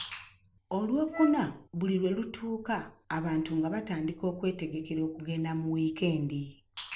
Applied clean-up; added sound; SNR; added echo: none; Wind instrument, woodwind instrument; 11 dB; none.